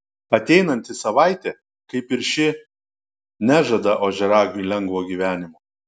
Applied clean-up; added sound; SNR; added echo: none; none; none; none.